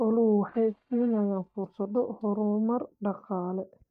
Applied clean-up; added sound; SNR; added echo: neural mask model DeepFilterNet 3.